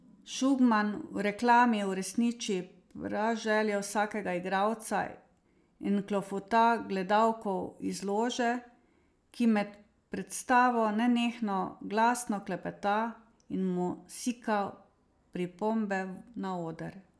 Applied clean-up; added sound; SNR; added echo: none; none; none; none.